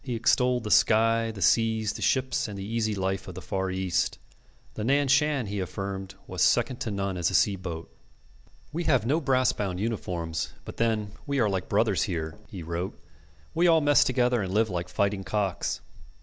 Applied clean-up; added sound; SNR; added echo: none; none; none; none.